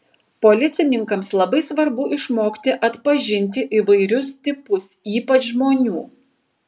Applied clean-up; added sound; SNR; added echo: none; none; none; none.